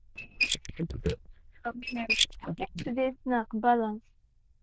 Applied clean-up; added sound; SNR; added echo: neural diffusion model UNIVERSE++.